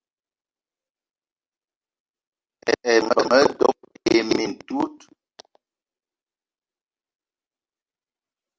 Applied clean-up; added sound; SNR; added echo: none; none; none; none.